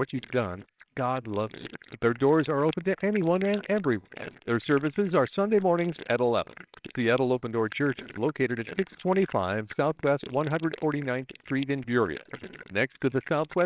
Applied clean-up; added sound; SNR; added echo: neural separator model SepFormer WHAMR!.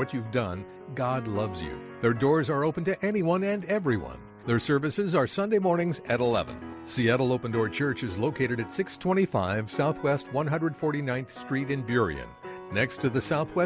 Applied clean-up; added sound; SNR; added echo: none; none; none; none.